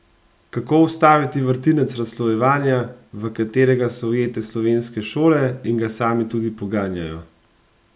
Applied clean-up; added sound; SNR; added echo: none; none; none; none.